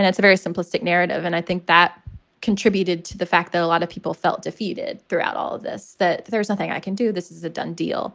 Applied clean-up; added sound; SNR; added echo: none; none; none; none.